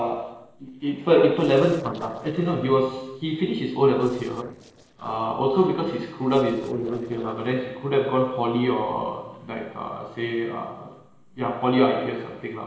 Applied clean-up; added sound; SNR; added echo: neural separator model SepFormer DNS4.